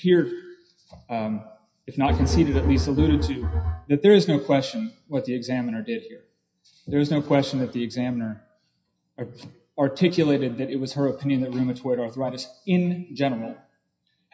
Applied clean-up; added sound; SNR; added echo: classical method WPE with log-MMSE.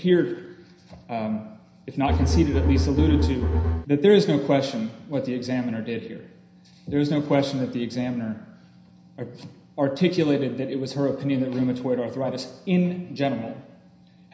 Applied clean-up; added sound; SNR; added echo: none; Bowed string instrument; -3 dB; reverberation time 0.9 s.